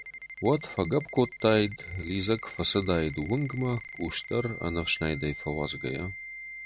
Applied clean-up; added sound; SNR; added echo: none; Ringtone; 13 dB; none.